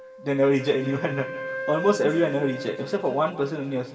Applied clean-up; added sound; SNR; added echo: none; Wind instrument, woodwind instrument; 10 dB; reverberation time 2.4 s.